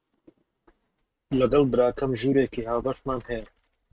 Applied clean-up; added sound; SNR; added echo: neural mask model RNNoise.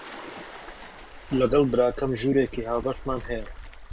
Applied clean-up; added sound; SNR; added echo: none; Waves, surf; 12 dB; none.